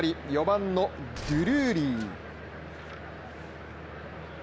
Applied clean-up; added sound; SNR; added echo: none; Gunshot, gunfire; 13 dB; none.